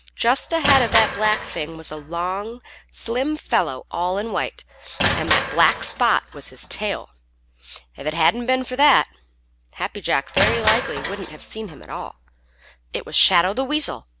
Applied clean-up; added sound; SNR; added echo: none; Crushing; 5 dB; none.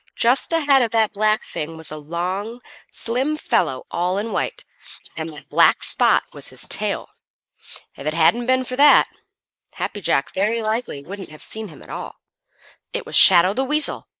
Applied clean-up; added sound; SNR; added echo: neural mask model Resemble Enhance denoiser.